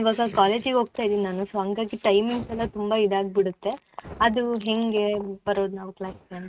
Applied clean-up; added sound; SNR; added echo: neural mask model RNNoise.